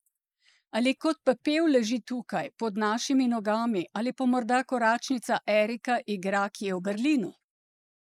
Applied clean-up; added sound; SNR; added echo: neural mask model Resemble Enhance denoiser.